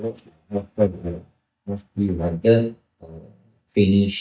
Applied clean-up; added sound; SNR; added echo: neural mask model DeepFilterNet 3.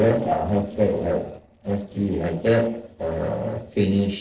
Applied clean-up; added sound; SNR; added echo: neural separator model SepFormer DNS4.